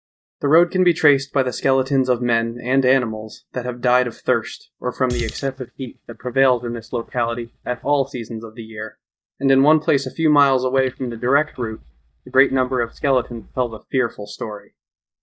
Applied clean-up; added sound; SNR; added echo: neural mask model DeepFilterNet 3.